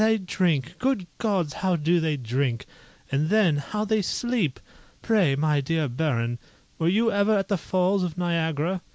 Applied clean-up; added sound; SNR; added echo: none; none; none; none.